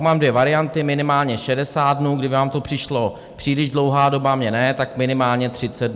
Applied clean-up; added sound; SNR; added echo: none; none; none; none.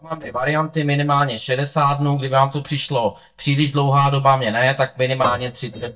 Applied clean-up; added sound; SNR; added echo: neural mask model DeepFilterNet 3.